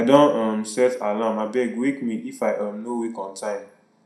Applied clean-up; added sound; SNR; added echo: none; none; none; reverberation time 0.4 s.